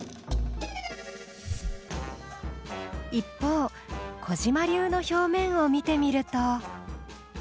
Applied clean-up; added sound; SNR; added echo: none; none; none; none.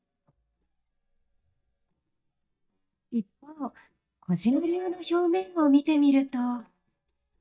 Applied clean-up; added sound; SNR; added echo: neural mask model DeepFilterNet 3.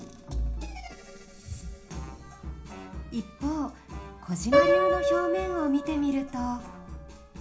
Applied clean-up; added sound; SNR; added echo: none; Piano; -1 dB; reverberation time 0.4 s.